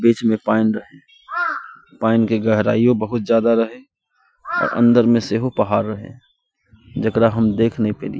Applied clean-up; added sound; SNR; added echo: classical method Wiener filter.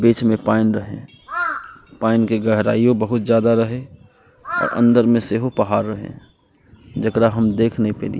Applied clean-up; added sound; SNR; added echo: none; Crow; 12 dB; none.